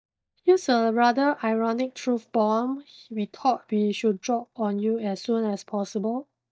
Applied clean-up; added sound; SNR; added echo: neural mask model DeepFilterNet 3.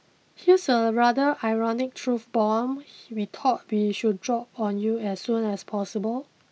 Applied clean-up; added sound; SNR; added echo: none; none; none; none.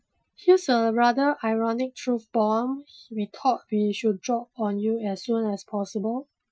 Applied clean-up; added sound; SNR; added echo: classical method Wiener filter.